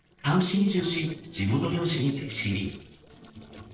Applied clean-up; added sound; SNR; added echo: neural separator model SepFormer DNS4.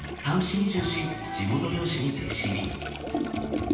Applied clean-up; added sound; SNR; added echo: none; Toilet flush; 6 dB; reverberation time 0.9 s.